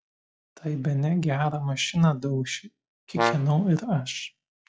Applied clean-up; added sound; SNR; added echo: classical method log-MMSE.